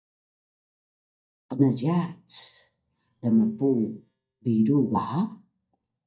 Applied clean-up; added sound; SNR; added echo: neural mask model DeepFilterNet 3.